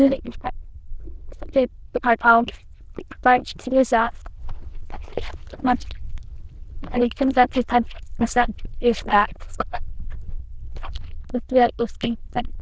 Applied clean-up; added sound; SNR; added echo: neural diffusion model UNIVERSE++.